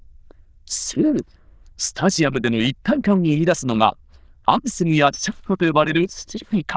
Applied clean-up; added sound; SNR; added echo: neural diffusion model UNIVERSE++.